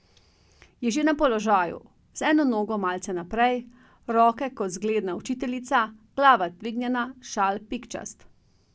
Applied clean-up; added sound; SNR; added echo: none; none; none; none.